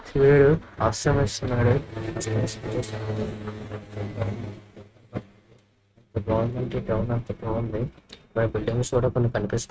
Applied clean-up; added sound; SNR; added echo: neural mask model RNNoise.